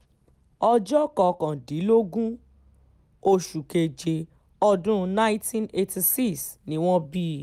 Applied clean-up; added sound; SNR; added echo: none; none; none; none.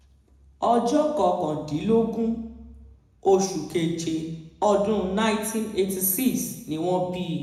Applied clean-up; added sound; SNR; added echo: none; none; none; reverberation time 0.9 s.